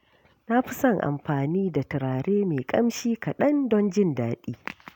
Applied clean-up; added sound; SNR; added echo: none; none; none; none.